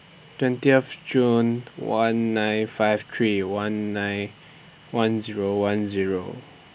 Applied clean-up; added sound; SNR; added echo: none; none; none; none.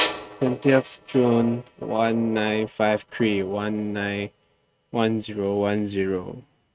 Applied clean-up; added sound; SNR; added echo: neural mask model RNNoise.